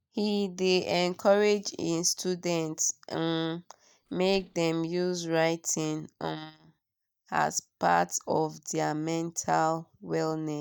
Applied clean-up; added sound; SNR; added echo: neural mask model DeepFilterNet 3.